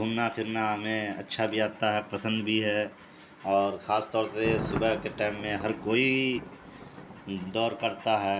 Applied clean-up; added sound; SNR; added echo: none; Thunder; 14 dB; none.